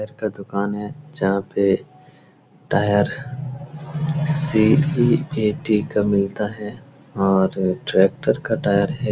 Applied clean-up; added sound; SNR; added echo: none; none; none; none.